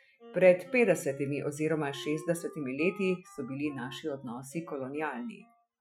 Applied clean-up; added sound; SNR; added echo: classical method Wiener filter.